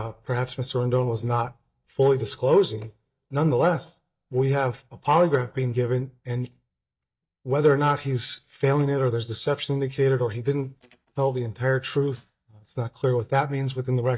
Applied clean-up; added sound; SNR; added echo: neural mask model DeepFilterNet 3.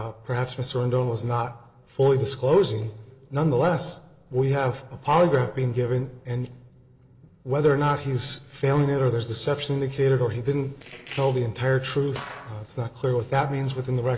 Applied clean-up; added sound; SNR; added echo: neural separator model SepFormer DNS4.